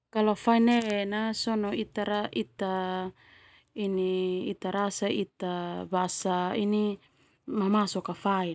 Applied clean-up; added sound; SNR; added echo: none; none; none; none.